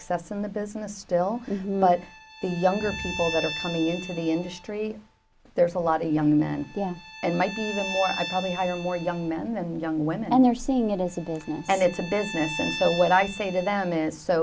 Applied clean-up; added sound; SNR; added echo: none; Bowed string instrument; 13 dB; none.